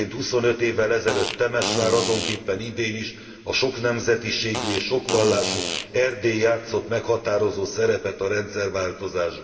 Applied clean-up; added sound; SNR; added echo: none; Fart; 5 dB; reverberation time 2.3 s.